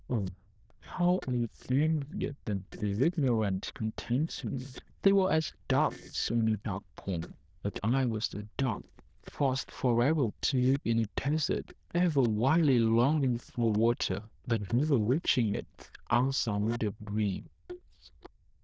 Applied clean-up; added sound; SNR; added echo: neural diffusion model UNIVERSE++.